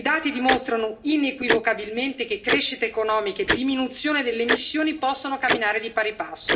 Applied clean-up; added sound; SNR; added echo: none; Tick-tock; 5 dB; reverberation time 0.5 s.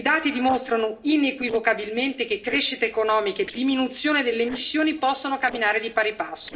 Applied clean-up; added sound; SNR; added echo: neural separator model SepFormer DNS4.